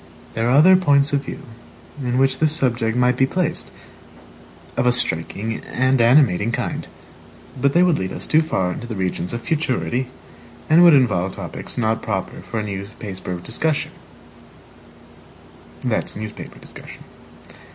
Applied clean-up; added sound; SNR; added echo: none; none; none; none.